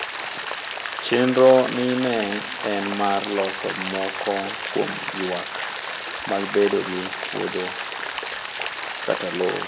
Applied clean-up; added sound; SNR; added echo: none; Rain; 6 dB; reverberation time 1.9 s.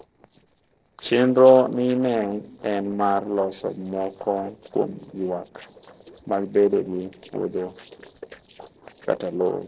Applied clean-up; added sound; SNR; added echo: neural separator model SepFormer DNS4.